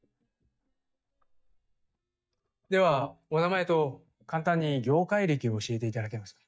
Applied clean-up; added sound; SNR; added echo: neural mask model DeepFilterNet 3.